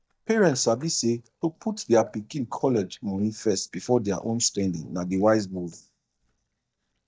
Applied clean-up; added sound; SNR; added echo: neural mask model DeepFilterNet 3.